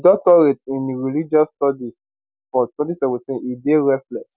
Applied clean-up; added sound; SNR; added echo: none; none; none; none.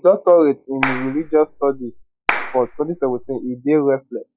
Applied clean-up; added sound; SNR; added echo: classical method log-MMSE.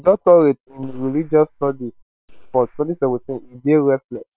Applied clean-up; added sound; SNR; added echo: neural separator model SepFormer WHAM!.